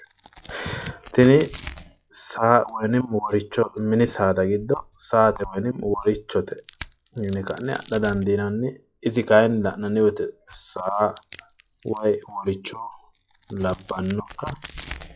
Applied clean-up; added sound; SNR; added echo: classical method log-MMSE.